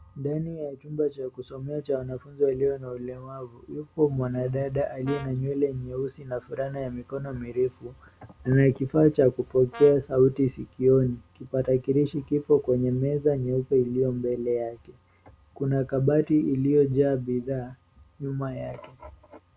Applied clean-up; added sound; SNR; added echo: none; Brass instrument; 15 dB; none.